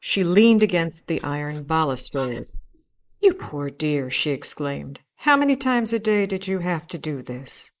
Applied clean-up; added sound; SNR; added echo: neural mask model Resemble Enhance denoiser.